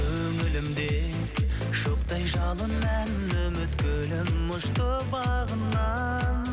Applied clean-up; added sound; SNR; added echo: none; none; none; none.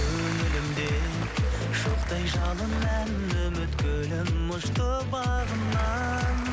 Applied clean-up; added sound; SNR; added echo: none; Applause / Crowd; 14 dB; none.